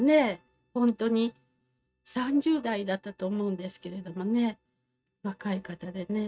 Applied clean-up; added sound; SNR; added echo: neural mask model RNNoise.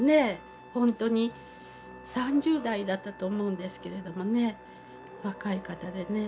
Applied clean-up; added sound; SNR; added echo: none; Musical instrument + Trumpet; 18 dB; none.